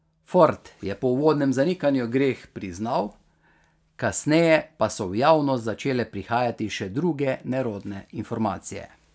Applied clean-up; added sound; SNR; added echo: none; none; none; none.